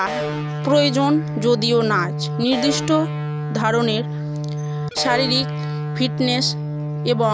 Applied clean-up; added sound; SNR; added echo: none; Electric guitar; 4 dB; none.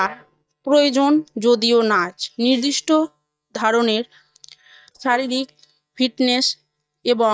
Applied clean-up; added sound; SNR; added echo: neural mask model DeepFilterNet 3.